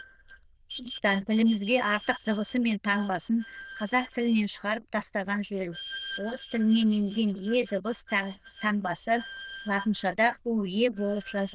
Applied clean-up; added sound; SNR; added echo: neural diffusion model UNIVERSE++.